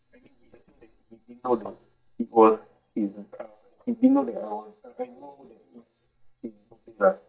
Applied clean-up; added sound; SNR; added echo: neural mask model DeepFilterNet 3.